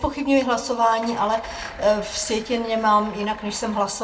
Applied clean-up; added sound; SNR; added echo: none; Engine starting / Car; 18 dB; reverberation time 0.2 s.